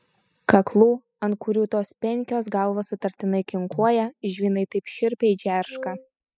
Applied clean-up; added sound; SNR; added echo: classical method spectral subtraction.